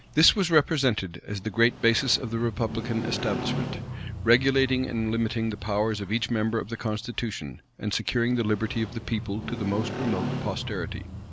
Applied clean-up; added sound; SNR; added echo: none; Motorcycle; 9 dB; none.